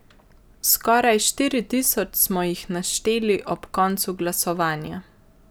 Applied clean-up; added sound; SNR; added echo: none; none; none; none.